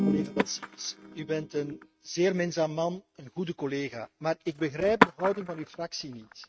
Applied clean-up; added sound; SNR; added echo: neural mask model RNNoise.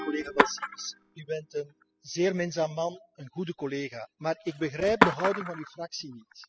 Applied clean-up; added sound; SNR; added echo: classical method spectral subtraction.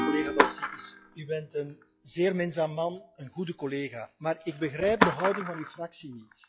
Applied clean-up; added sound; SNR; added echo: classical method log-MMSE.